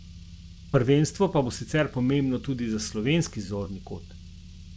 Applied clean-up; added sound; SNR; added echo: none; Car; 17 dB; none.